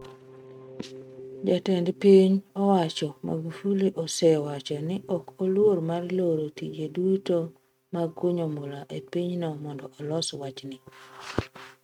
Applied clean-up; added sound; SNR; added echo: neural mask model RNNoise.